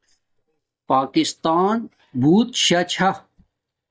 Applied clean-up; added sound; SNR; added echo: neural mask model DeepFilterNet 3.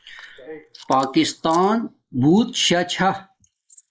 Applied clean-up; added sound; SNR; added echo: neural mask model Resemble Enhance denoiser.